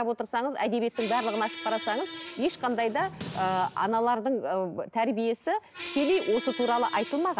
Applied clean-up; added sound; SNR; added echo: none; Squeak; 14 dB; none.